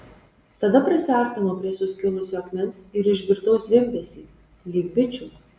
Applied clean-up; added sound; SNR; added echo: none; none; none; none.